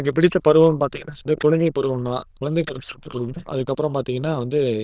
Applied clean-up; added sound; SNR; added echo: neural diffusion model UNIVERSE++.